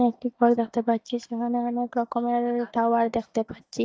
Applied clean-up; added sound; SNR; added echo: neural mask model DeepFilterNet 3.